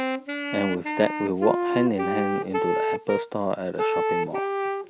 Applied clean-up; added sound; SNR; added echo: none; Wind instrument, woodwind instrument; 0 dB; none.